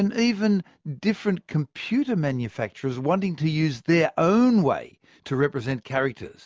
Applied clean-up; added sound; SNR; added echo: none; none; none; none.